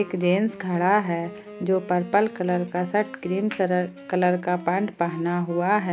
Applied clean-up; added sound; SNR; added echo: none; Wind instrument, woodwind instrument; 17 dB; none.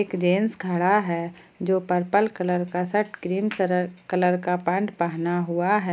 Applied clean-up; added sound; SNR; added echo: none; none; none; none.